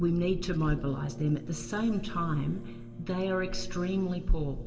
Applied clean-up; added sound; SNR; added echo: none; Brass instrument; 15 dB; reverberation time 3.0 s.